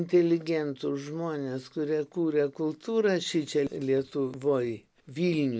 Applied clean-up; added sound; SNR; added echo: none; none; none; none.